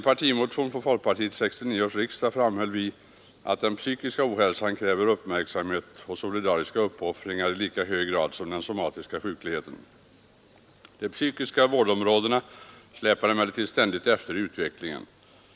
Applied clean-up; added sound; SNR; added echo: none; none; none; none.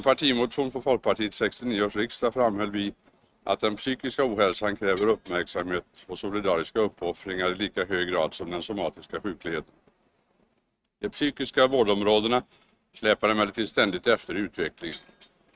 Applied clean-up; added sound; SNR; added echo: neural mask model RNNoise.